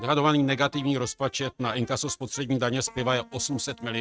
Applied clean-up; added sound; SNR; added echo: neural mask model RNNoise.